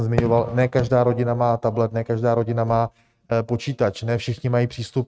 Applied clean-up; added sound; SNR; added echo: neural mask model RNNoise.